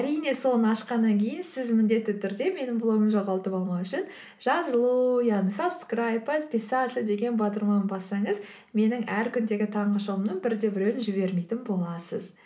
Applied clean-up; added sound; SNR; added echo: none; none; none; none.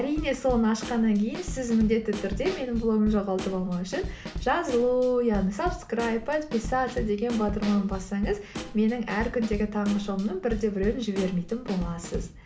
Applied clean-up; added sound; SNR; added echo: none; Snare drum / Drum kit; 10 dB; none.